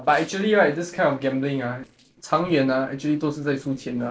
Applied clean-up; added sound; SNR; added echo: neural separator model SepFormer DNS4.